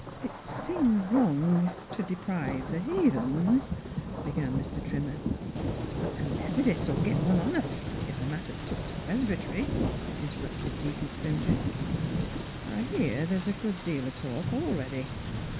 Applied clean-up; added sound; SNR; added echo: none; Thunder; 2 dB; none.